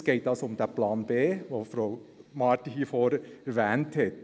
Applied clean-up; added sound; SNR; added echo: none; none; none; none.